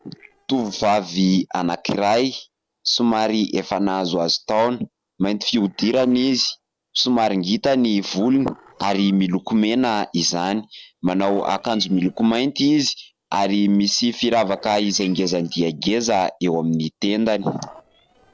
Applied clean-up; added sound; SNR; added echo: neural separator model SepFormer DNS4.